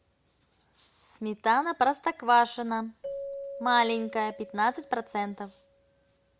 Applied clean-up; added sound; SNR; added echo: none; Keyboard (musical); 16 dB; none.